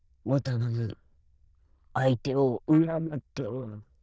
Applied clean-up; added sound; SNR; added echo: neural diffusion model UNIVERSE++.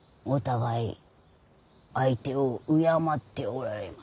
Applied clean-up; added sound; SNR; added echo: none; none; none; none.